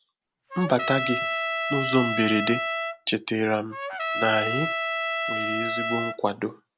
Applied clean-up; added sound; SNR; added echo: none; Trumpet; 2 dB; none.